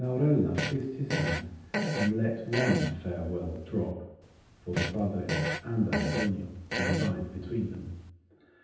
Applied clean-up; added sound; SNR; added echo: none; Fart; 3 dB; reverberation time 0.9 s.